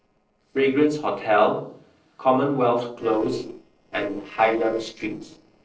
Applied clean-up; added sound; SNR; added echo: neural separator model SepFormer DNS4.